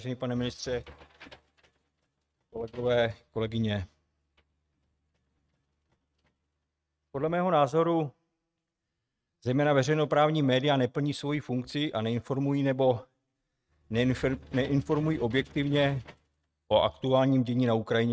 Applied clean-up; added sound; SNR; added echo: neural mask model RNNoise.